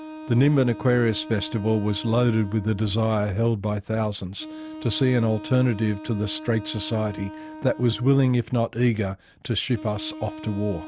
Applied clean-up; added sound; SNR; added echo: none; Wind instrument, woodwind instrument; 15 dB; none.